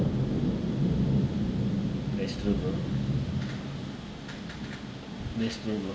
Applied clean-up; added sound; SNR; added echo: none; none; none; none.